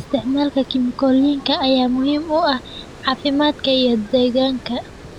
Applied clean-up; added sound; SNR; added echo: none; Water; 19 dB; none.